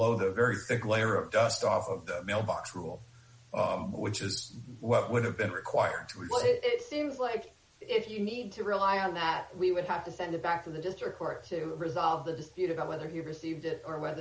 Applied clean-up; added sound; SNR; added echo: none; none; none; none.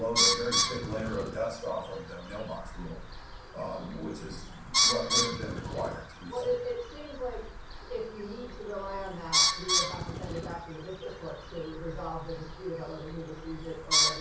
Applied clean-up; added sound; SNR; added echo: none; Bird; -4 dB; reverberation time 0.6 s.